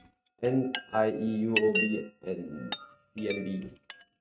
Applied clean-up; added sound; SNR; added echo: neural mask model RNNoise.